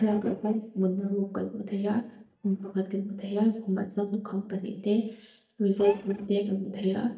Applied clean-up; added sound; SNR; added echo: neural mask model DeepFilterNet 3.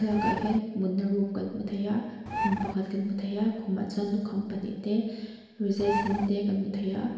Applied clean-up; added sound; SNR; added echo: none; Bird; 2 dB; reverberation time 1.1 s.